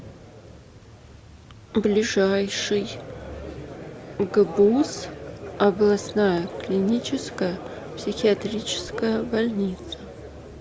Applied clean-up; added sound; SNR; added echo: none; Crowd; 13 dB; none.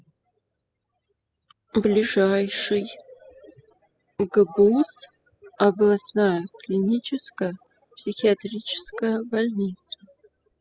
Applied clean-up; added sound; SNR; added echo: classical method spectral subtraction.